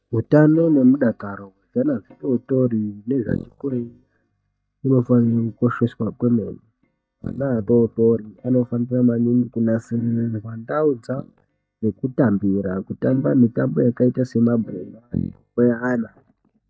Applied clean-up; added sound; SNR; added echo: neural mask model DeepFilterNet 3.